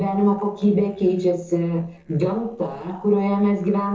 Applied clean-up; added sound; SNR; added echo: neural separator model SepFormer DNS4.